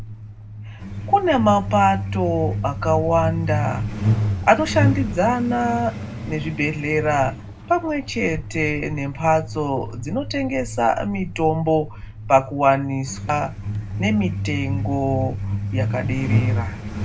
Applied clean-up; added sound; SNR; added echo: none; Truck; 4 dB; reverberation time 0.3 s.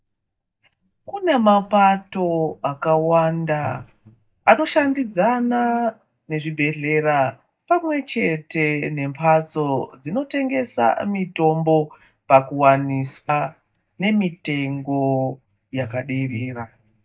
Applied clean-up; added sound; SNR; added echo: neural mask model DeepFilterNet 3.